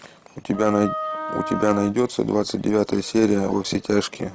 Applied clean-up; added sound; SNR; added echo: none; Wind instrument, woodwind instrument; 8 dB; none.